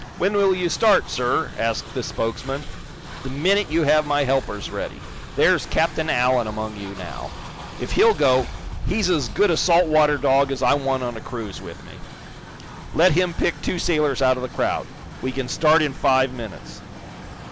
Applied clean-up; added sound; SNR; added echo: none; Train; 13 dB; none.